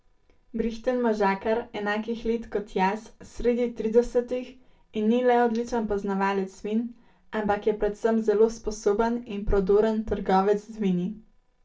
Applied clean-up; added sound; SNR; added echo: none; none; none; reverberation time 0.2 s.